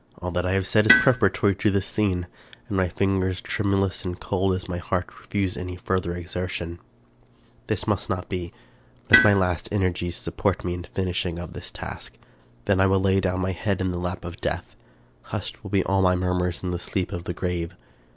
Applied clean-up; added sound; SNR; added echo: none; Tools; 4 dB; none.